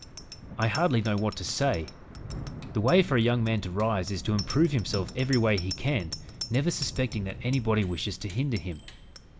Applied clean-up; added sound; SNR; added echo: none; Thunder / Rain + Bicycle bell; 13 dB; none.